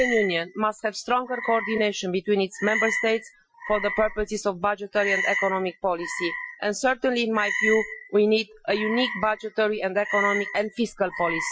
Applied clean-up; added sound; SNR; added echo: classical method Wiener filter.